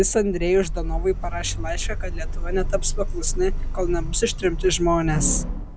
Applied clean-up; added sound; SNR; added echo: none; Sliding door; 1 dB; none.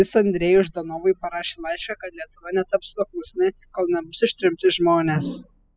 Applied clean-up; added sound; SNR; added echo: classical method spectral subtraction.